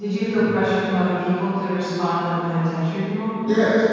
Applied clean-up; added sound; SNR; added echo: none; none; none; reverberation time 2.2 s.